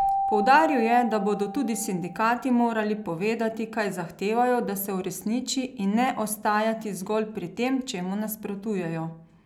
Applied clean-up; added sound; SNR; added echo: none; Keyboard (musical); 10 dB; none.